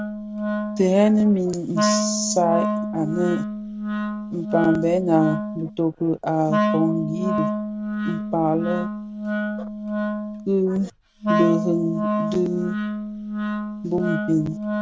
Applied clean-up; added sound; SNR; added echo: none; Wind instrument, woodwind instrument; 2 dB; none.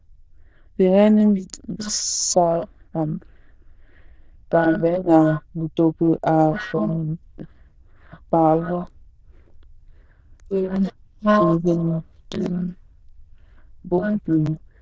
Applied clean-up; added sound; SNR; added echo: neural diffusion model UNIVERSE++.